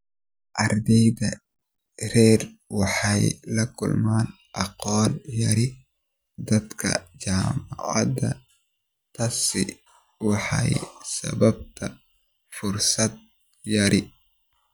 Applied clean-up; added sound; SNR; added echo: none; none; none; none.